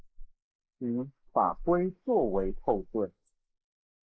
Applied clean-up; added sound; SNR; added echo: neural mask model Resemble Enhance denoiser.